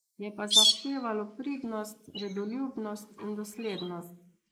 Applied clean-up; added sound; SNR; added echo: neural mask model Resemble Enhance denoiser.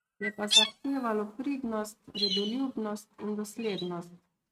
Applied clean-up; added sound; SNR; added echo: neural mask model RNNoise.